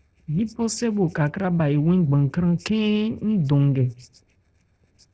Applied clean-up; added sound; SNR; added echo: neural separator model SepFormer DNS4.